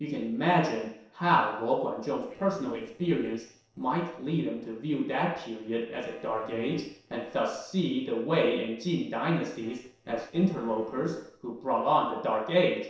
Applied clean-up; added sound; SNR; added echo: neural separator model SepFormer DNS4.